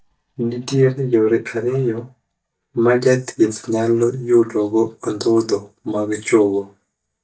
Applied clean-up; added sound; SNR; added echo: neural mask model DeepFilterNet 3.